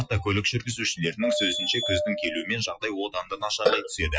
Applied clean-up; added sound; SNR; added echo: classical method Wiener filter.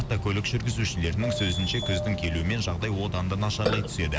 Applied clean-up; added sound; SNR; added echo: none; Burping, eructation; 6 dB; none.